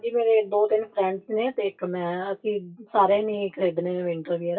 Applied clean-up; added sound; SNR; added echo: classical method WPE with log-MMSE.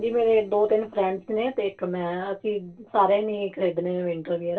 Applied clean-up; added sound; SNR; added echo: neural separator model SepFormer DNS4.